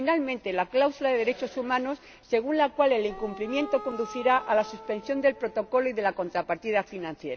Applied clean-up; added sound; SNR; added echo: none; Wind instrument, woodwind instrument; 16 dB; none.